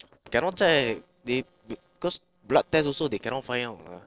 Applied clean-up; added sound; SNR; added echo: neural separator model SepFormer DNS4.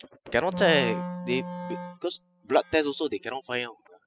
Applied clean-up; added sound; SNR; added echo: classical method spectral subtraction.